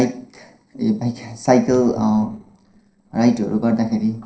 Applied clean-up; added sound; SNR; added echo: neural separator model SepFormer DNS4.